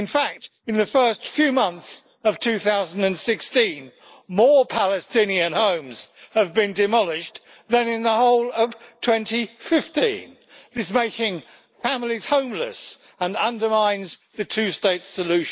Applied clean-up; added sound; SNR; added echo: neural mask model Resemble Enhance denoiser.